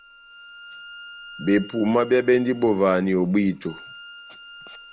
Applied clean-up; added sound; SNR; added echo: none; Bowed string instrument; 19 dB; none.